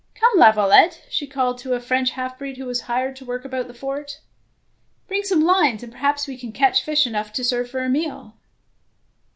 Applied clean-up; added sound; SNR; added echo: none; none; none; none.